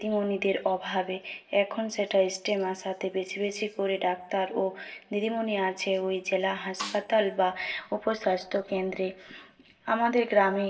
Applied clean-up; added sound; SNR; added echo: neural separator model SepFormer DNS4.